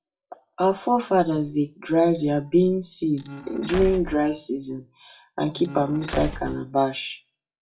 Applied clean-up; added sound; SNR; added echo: classical method WPE with log-MMSE.